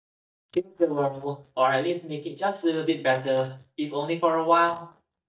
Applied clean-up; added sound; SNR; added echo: neural mask model DeepFilterNet 3.